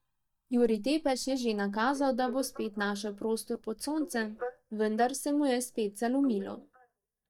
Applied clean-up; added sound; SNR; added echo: neural mask model DeepFilterNet 3.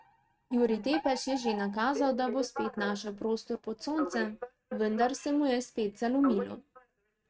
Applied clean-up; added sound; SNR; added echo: neural mask model RNNoise.